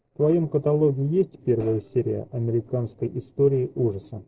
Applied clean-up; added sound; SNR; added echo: neural separator model SepFormer DNS4.